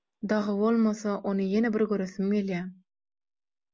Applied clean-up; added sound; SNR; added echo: none; none; none; none.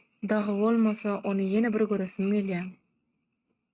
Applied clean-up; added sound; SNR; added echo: neural mask model RNNoise.